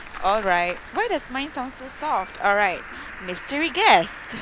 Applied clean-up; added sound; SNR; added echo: none; Cricket; 14 dB; none.